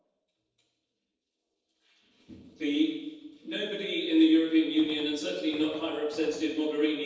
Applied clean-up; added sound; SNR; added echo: neural separator model SepFormer DNS4.